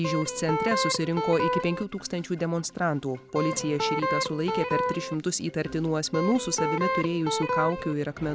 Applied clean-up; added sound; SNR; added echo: none; Electric guitar; 1 dB; none.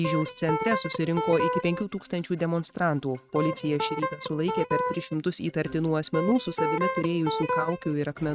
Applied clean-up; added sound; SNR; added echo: neural mask model RNNoise.